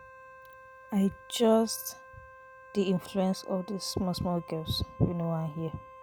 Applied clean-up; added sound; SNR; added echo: none; Wind instrument, woodwind instrument; 19 dB; none.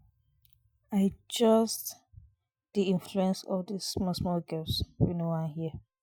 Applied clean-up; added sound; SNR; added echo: classical method Wiener filter.